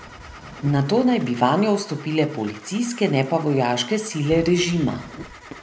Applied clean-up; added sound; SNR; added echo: none; Whoosh, swoosh, swish / Fireworks + Engine starting / Car; 18 dB; none.